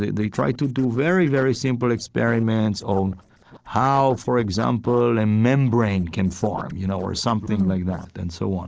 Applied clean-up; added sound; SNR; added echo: neural separator model SepFormer DNS4.